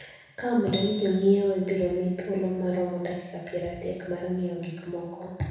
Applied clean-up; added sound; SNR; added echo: none; Bicycle bell; 15 dB; reverberation time 1.0 s.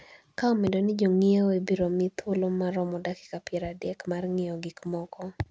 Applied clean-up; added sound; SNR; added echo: none; none; none; none.